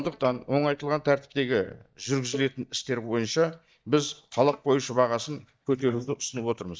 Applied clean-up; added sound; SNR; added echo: neural mask model DeepFilterNet 3.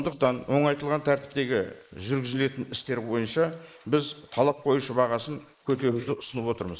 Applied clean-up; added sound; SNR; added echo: neural mask model Resemble Enhance denoiser.